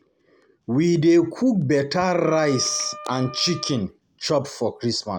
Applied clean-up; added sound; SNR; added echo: none; Wind instrument, woodwind instrument; 15 dB; none.